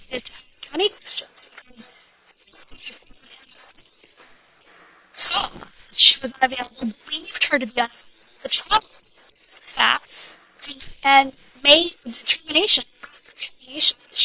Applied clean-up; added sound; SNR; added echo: neural separator model SepFormer WHAM!.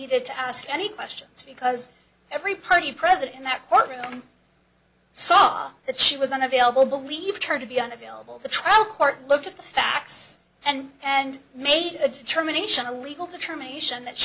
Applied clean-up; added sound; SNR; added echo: none; none; none; none.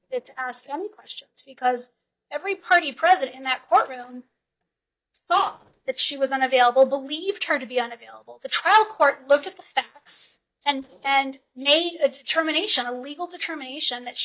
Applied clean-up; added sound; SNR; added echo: neural mask model DeepFilterNet 3.